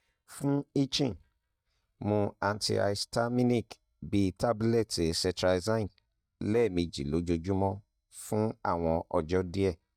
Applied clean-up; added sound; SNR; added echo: neural mask model DeepFilterNet 3.